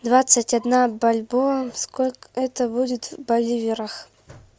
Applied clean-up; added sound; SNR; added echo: none; none; none; none.